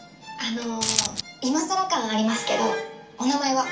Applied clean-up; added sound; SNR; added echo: none; Coin (dropping); -1 dB; reverberation time 0.4 s.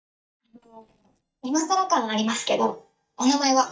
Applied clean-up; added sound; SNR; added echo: neural mask model DeepFilterNet 3.